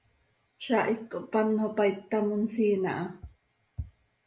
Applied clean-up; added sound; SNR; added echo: none; none; none; none.